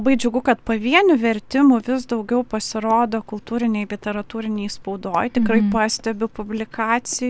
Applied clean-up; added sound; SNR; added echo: none; Walk, footsteps; 17 dB; none.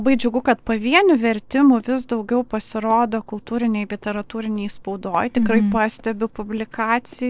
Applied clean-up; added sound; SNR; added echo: neural separator model SepFormer DNS4.